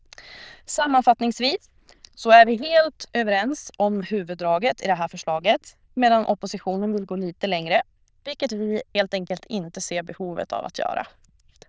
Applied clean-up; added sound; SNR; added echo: neural diffusion model UNIVERSE++.